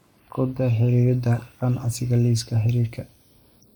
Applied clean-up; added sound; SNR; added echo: neural mask model Resemble Enhance denoiser.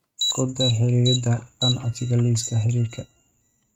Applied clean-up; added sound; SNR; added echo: neural mask model RNNoise.